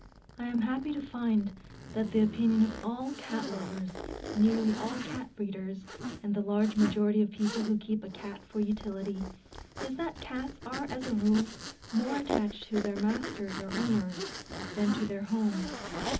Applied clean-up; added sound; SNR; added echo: none; Zipper (clothing); 9 dB; reverberation time 0.4 s.